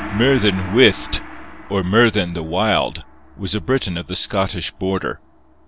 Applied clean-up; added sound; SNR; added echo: none; Gong; 15 dB; none.